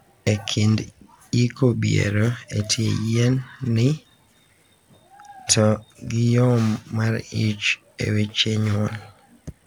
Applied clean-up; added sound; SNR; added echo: none; none; none; none.